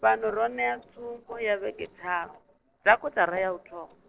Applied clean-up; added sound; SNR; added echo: neural separator model SepFormer DNS4.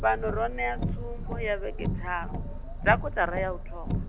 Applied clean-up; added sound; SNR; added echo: none; Car; 1 dB; none.